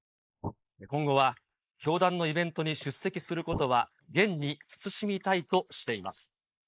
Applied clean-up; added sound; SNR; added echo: neural mask model Resemble Enhance denoiser.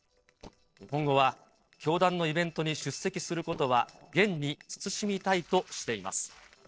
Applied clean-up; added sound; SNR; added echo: neural separator model SepFormer DNS4.